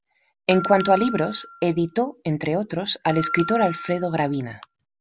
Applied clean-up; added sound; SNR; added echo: none; Bell; 0 dB; none.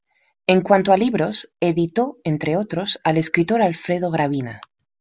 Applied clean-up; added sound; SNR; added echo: none; none; none; none.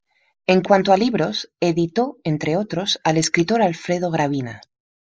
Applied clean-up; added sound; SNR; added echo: neural mask model Resemble Enhance denoiser.